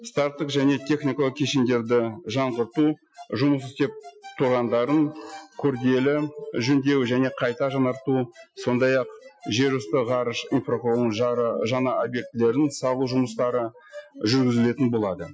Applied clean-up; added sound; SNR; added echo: classical method Wiener filter.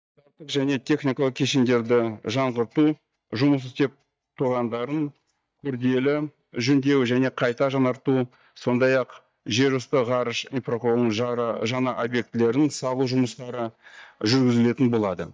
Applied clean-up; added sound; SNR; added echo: neural mask model DeepFilterNet 3.